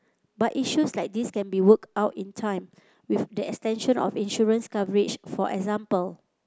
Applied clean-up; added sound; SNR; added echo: none; none; none; none.